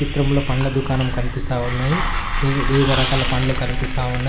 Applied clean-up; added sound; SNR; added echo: none; Hiss; 1 dB; none.